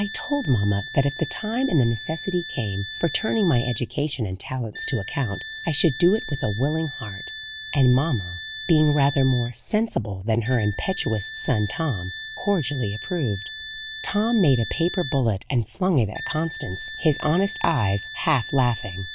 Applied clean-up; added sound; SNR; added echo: none; Wind instrument, woodwind instrument; 12 dB; none.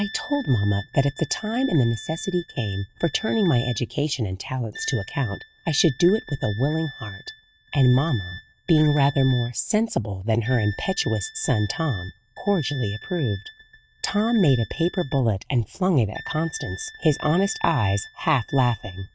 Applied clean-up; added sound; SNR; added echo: neural mask model RNNoise.